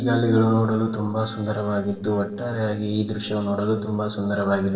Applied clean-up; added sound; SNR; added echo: neural separator model SepFormer DNS4.